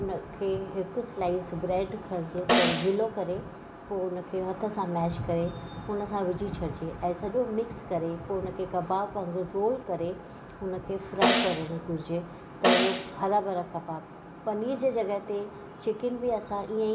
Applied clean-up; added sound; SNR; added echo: none; Snare drum; -2 dB; reverberation time 1.6 s.